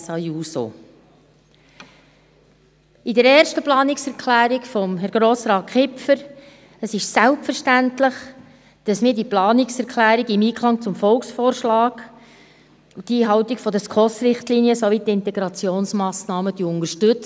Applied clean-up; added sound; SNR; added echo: none; none; none; none.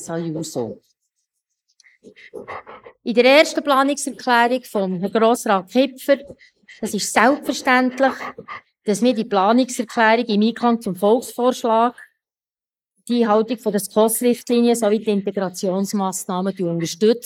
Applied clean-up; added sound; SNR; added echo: neural mask model Resemble Enhance denoiser.